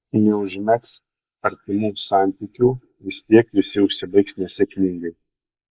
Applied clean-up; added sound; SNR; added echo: neural mask model Resemble Enhance denoiser.